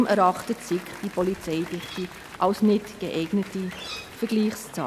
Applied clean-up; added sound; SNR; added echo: none; Applause / Cheering + Bird; 16 dB; none.